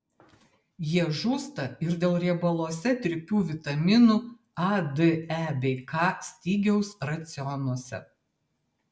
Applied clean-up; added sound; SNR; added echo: none; none; none; none.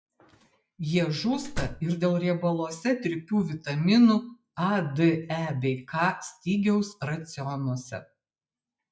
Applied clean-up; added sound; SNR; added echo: classical method log-MMSE.